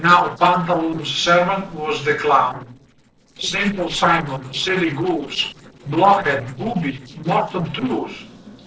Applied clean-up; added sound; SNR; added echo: neural separator model SepFormer DNS4.